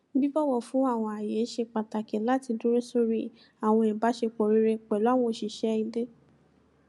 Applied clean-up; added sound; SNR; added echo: none; none; none; none.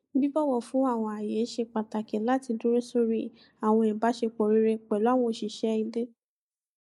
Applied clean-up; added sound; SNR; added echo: neural mask model Resemble Enhance denoiser.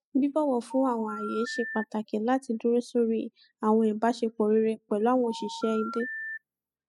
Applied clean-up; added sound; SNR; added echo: classical method spectral subtraction.